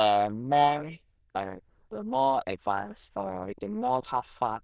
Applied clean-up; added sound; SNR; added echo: neural diffusion model UNIVERSE++.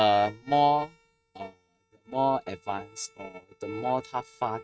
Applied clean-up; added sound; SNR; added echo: neural mask model RNNoise.